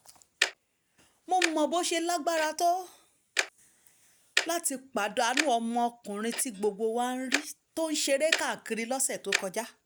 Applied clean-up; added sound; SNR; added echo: none; Tick-tock; 6 dB; none.